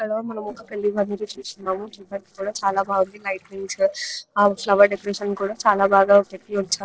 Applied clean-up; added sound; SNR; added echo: neural separator model SepFormer DNS4.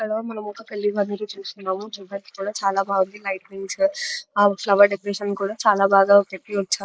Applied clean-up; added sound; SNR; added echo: neural mask model Resemble Enhance denoiser.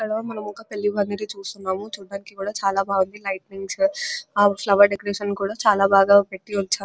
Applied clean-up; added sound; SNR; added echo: none; none; none; none.